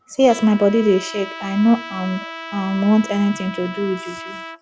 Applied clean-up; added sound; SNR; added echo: none; Trumpet; 13 dB; none.